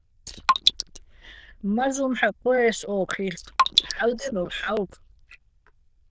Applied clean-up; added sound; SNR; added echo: neural diffusion model UNIVERSE++.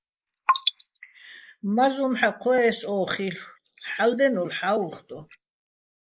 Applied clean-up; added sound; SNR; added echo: neural mask model Resemble Enhance denoiser.